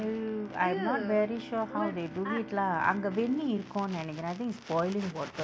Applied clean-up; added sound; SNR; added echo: none; Bowed string instrument; 16 dB; none.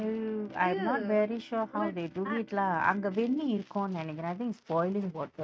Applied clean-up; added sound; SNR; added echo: neural mask model RNNoise.